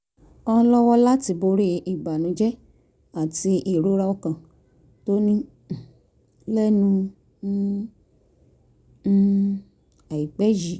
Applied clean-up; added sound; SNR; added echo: none; none; none; none.